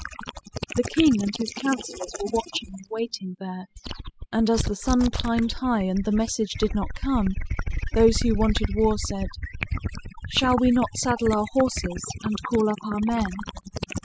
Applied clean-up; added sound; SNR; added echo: classical method spectral subtraction.